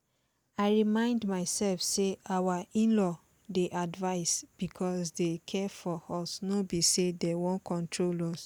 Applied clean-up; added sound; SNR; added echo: none; none; none; none.